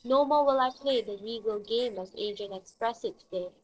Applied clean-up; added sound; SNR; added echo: neural separator model SepFormer DNS4.